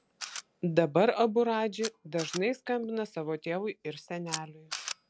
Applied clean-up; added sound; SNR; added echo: none; Camera; 14 dB; none.